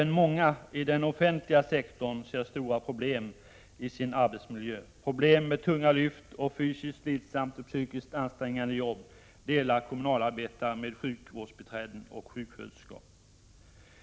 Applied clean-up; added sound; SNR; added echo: none; none; none; none.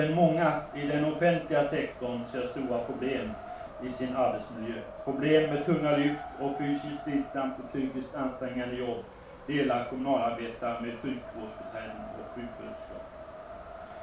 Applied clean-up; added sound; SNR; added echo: none; Wind; 13 dB; reverberation time 0.3 s.